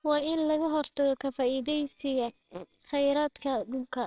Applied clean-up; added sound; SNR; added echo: neural separator model SepFormer WHAMR!.